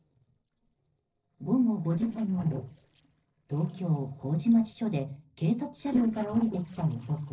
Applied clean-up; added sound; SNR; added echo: neural separator model SepFormer DNS4.